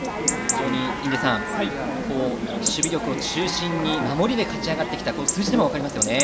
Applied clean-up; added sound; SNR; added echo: none; Chatter / Chirp, tweet / Livestock, farm animals, working animals; 1 dB; reverberation time 1.0 s.